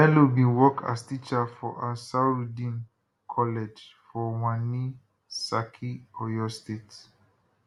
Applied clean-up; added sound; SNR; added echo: none; none; none; none.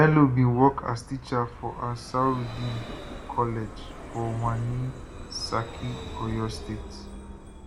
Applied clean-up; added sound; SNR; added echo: none; Vehicle; 12 dB; none.